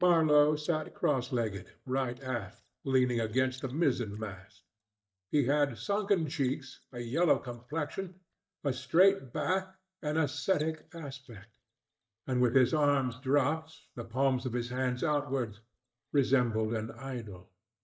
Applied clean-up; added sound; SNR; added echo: neural mask model DeepFilterNet 3.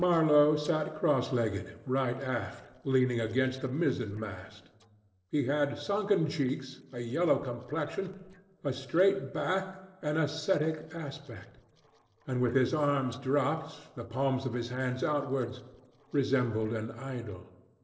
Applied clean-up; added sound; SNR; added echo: neural separator model SepFormer DNS4.